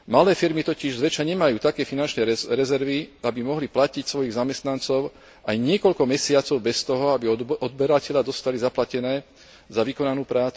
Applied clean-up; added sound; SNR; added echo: none; none; none; none.